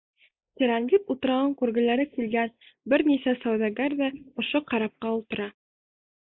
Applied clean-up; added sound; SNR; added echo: neural mask model Resemble Enhance denoiser.